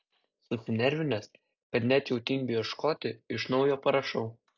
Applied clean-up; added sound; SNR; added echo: none; none; none; none.